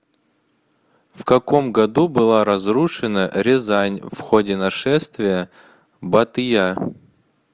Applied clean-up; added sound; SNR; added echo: none; none; none; none.